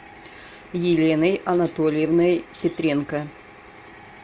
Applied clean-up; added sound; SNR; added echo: none; none; none; none.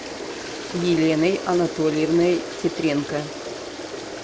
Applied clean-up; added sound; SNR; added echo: none; Toilet flush; 9 dB; none.